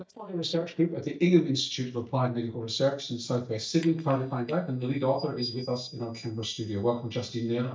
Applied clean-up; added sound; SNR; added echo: neural mask model DeepFilterNet 3.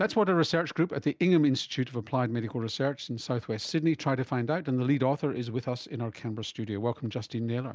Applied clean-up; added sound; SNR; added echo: none; none; none; none.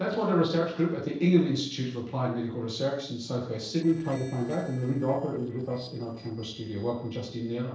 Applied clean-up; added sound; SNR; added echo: neural separator model SepFormer DNS4.